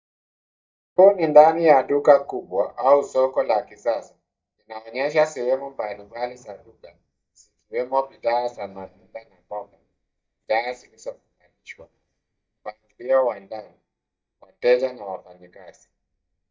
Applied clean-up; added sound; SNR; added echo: neural mask model DeepFilterNet 3.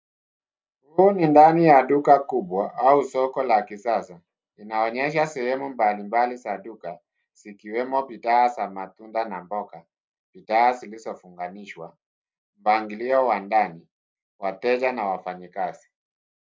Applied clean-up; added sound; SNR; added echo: none; none; none; none.